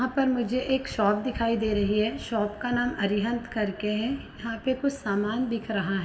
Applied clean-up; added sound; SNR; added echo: none; none; none; reverberation time 2.7 s.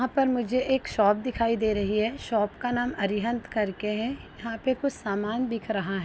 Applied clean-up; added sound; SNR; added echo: none; none; none; none.